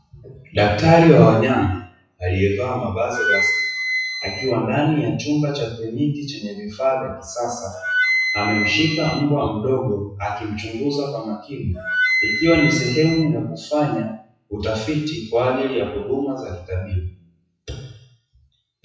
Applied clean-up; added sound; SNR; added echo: classical method WPE with log-MMSE.